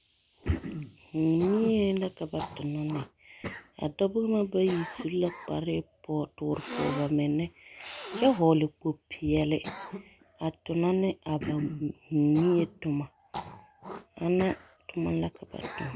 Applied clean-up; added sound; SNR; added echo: none; Cough; 13 dB; none.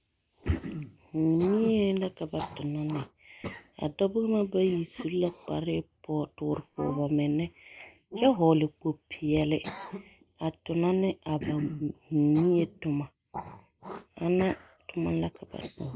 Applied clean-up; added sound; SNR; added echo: neural mask model Resemble Enhance denoiser.